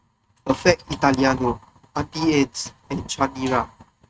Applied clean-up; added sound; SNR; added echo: neural mask model RNNoise.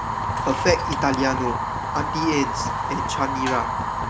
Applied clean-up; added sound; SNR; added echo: none; Fire; 0 dB; none.